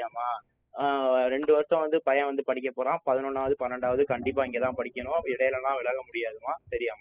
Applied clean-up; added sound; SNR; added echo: classical method spectral subtraction.